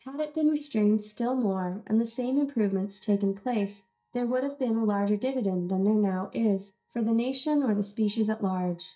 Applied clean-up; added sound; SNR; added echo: neural mask model DeepFilterNet 3.